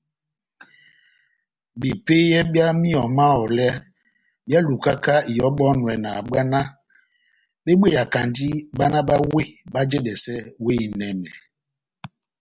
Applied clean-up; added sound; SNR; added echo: none; none; none; none.